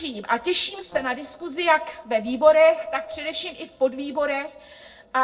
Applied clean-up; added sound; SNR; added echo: neural separator model SepFormer DNS4.